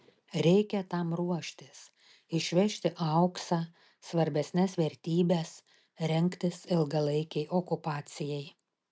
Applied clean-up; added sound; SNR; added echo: none; none; none; none.